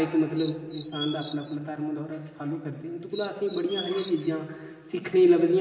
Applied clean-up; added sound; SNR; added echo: none; Chirp, tweet; 14 dB; reverberation time 2.1 s.